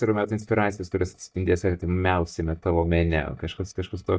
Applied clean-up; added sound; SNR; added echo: neural mask model DeepFilterNet 3.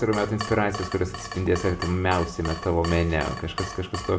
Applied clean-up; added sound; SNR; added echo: none; Drip / Water tap, faucet; 11 dB; reverberation time 0.9 s.